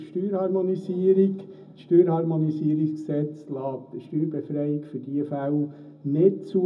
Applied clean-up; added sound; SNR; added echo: none; none; none; reverberation time 0.4 s.